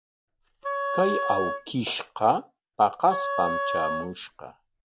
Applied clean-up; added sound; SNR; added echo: none; Wind instrument, woodwind instrument; 3 dB; none.